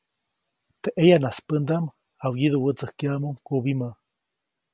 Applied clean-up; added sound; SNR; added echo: none; none; none; none.